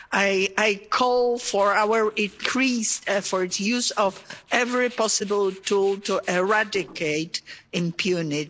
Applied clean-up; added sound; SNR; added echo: neural separator model SepFormer DNS4.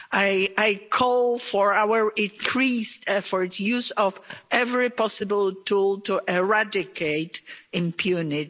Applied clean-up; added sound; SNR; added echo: none; none; none; none.